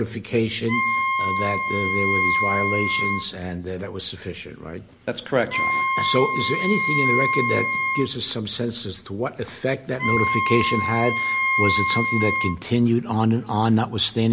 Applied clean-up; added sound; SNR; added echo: none; Wind instrument, woodwind instrument; -1 dB; none.